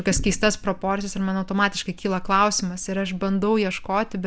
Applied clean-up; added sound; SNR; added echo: none; none; none; none.